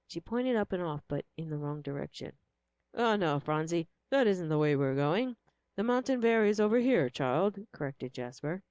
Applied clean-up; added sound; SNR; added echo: none; none; none; none.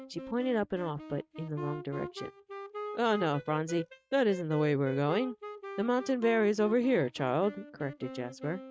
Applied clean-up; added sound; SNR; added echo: neural mask model RNNoise.